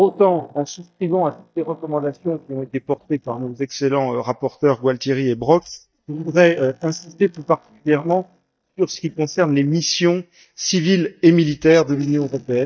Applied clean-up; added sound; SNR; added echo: neural mask model DeepFilterNet 3.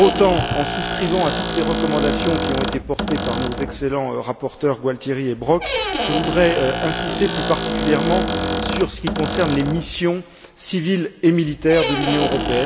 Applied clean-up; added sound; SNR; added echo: none; Squeak; 3 dB; none.